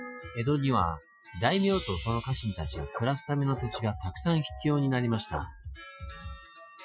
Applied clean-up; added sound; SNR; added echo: classical method Wiener filter.